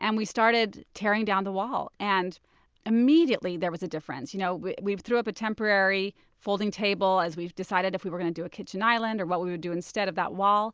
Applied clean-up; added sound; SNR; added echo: none; none; none; none.